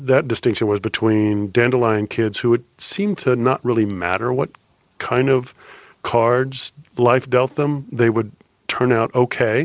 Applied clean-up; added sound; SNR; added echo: none; none; none; none.